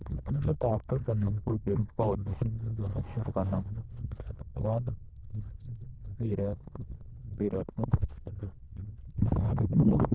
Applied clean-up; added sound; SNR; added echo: neural diffusion model UNIVERSE++.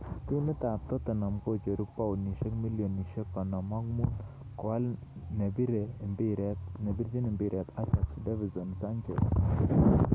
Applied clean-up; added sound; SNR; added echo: none; none; none; none.